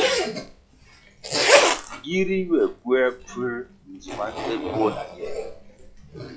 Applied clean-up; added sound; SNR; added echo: classical method log-MMSE.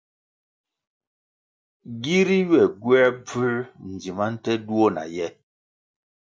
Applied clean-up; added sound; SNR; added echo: none; none; none; none.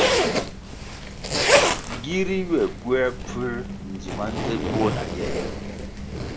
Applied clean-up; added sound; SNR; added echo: none; Zipper (clothing); -3 dB; none.